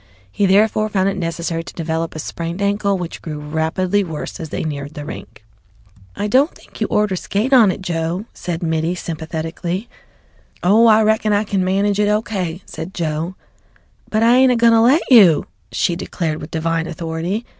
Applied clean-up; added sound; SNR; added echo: none; none; none; none.